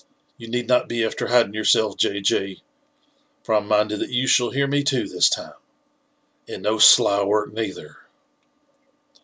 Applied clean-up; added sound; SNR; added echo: none; none; none; none.